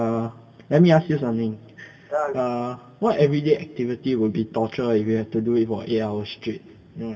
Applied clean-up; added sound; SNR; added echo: none; none; none; reverberation time 1.5 s.